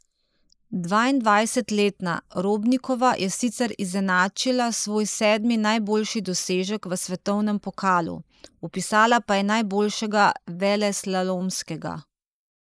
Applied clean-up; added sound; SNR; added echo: neural mask model Resemble Enhance denoiser.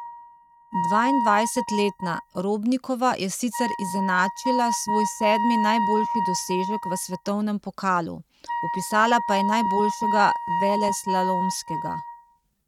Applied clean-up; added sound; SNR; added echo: neural mask model RNNoise.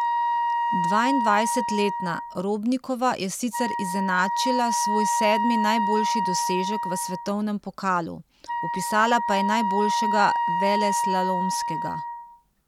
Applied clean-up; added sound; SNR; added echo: none; Wind instrument, woodwind instrument; 0 dB; none.